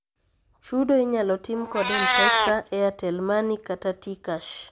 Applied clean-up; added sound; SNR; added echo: none; Meow; 3 dB; none.